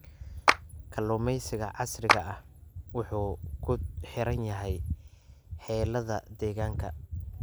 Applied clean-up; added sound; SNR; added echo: none; Clapping; -1 dB; none.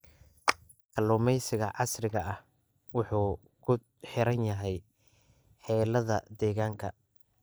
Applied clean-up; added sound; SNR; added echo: neural mask model DeepFilterNet 3.